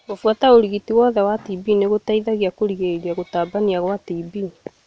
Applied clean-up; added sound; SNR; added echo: none; none; none; none.